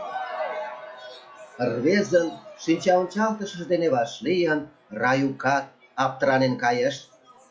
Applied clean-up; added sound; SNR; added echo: classical method log-MMSE.